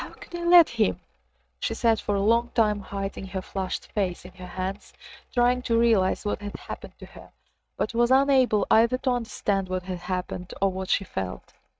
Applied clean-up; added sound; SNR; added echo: neural mask model RNNoise.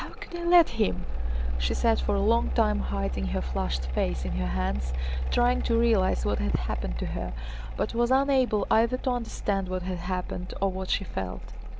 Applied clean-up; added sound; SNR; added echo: none; Mechanical fan; 1 dB; none.